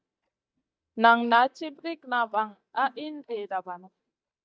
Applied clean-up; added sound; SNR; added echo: neural mask model DeepFilterNet 3.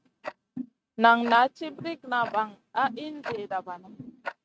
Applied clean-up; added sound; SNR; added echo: neural mask model RNNoise.